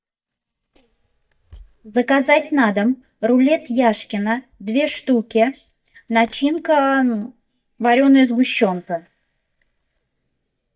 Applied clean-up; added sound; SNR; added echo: neural mask model DeepFilterNet 3.